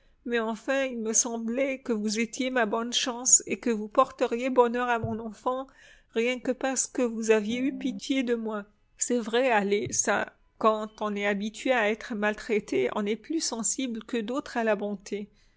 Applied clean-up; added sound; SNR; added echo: none; Piano; 10 dB; none.